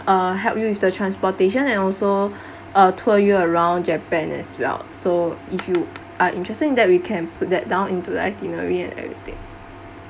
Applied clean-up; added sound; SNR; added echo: none; none; none; none.